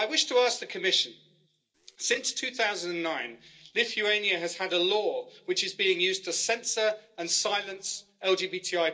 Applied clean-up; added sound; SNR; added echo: neural separator model SepFormer DNS4.